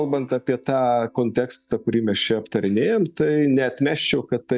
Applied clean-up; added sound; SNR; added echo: neural mask model DeepFilterNet 3.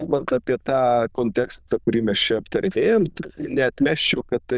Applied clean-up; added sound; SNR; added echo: neural diffusion model UNIVERSE++.